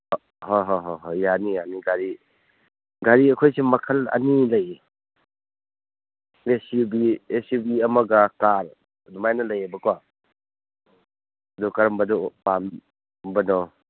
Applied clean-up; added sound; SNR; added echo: none; none; none; none.